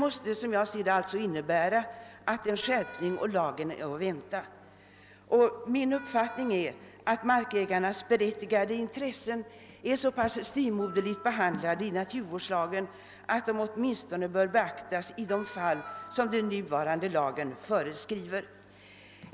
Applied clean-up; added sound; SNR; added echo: none; Wind instrument, woodwind instrument + Wind instrument, woodwind instrument; 17 dB; none.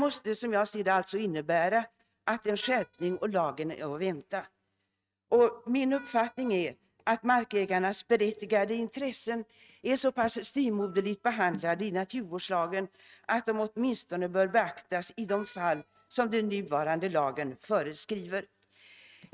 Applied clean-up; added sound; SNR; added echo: neural mask model RNNoise.